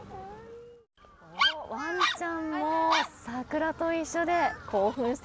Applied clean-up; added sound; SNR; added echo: none; none; none; none.